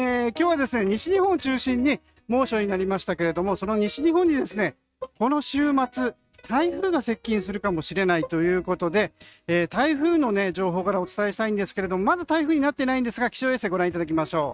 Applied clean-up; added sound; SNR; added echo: neural mask model RNNoise.